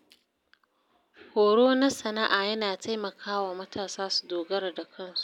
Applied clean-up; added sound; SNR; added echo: none; none; none; none.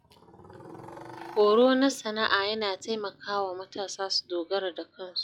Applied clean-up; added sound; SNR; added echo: classical method log-MMSE.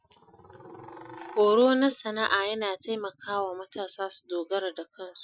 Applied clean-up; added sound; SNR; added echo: classical method Wiener filter.